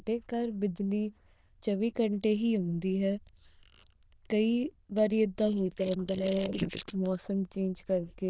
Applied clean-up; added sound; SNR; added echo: neural diffusion model UNIVERSE++.